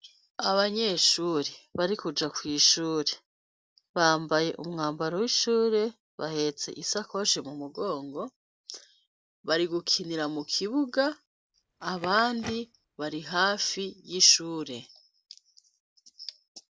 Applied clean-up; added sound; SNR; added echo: none; Crackle; 18 dB; none.